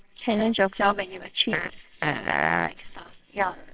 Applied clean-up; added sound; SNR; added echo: neural separator model SepFormer WHAMR!.